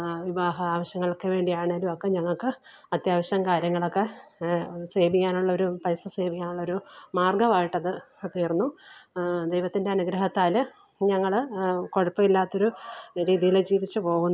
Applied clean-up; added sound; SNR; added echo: none; none; none; none.